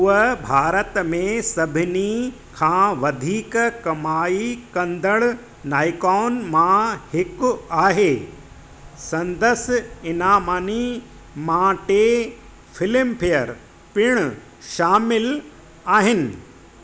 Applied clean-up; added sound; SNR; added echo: none; none; none; none.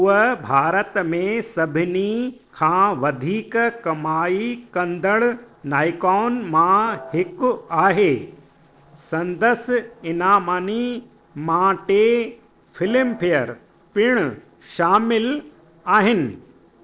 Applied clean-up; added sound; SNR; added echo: neural separator model SepFormer DNS4.